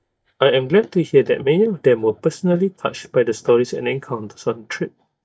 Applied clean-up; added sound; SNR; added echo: neural mask model DeepFilterNet 3.